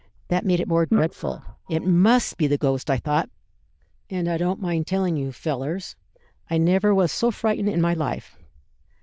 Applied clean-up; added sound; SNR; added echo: neural diffusion model UNIVERSE++.